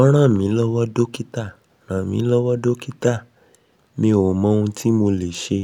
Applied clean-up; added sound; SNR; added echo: none; none; none; none.